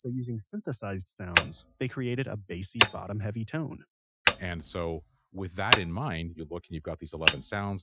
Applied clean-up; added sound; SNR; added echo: classical method Wiener filter.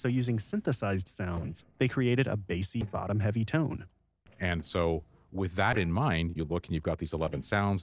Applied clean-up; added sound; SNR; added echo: neural separator model SepFormer DNS4.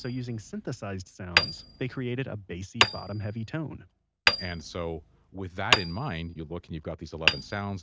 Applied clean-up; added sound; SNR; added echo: none; Hammer; -3 dB; none.